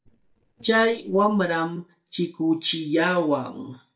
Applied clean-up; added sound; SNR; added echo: neural mask model DeepFilterNet 3.